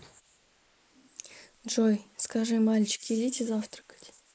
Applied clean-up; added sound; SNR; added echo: neural mask model Resemble Enhance denoiser.